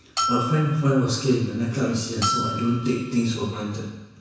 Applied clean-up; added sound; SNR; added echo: none; Bell; 7 dB; reverberation time 1.1 s.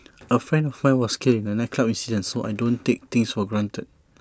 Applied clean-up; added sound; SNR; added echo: none; none; none; none.